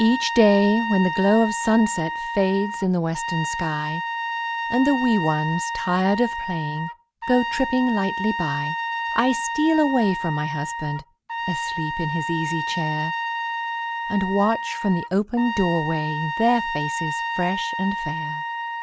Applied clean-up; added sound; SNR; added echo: none; Trumpet; 4 dB; none.